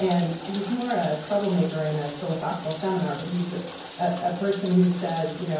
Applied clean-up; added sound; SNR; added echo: none; Bathtub (filling or washing); 4 dB; reverberation time 0.9 s.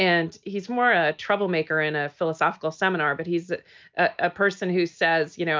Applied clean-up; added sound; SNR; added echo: none; none; none; none.